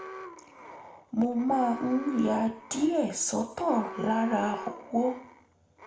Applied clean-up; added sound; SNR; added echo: none; Alarm; 15 dB; reverberation time 0.5 s.